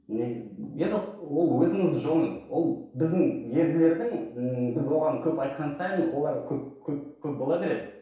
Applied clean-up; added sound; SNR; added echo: none; none; none; reverberation time 0.6 s.